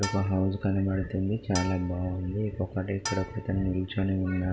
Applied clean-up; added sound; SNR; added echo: none; Bowed string instrument; 14 dB; none.